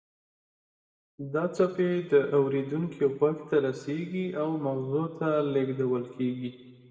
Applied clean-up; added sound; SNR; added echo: none; none; none; reverberation time 1.5 s.